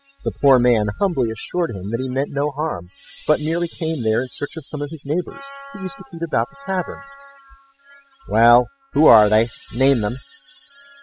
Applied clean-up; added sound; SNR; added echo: classical method spectral subtraction.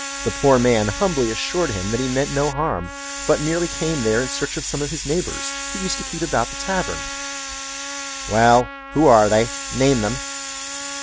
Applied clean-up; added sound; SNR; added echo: none; Trumpet + Hiss; 8 dB; none.